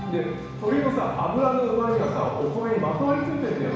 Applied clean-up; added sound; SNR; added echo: none; none; none; reverberation time 1.1 s.